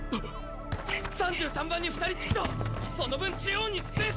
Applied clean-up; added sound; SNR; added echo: none; Chatter; 19 dB; none.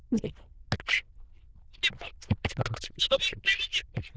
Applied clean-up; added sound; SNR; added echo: neural diffusion model UNIVERSE++.